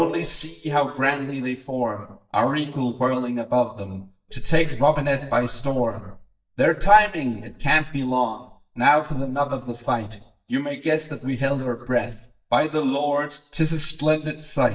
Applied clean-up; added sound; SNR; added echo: neural mask model DeepFilterNet 3.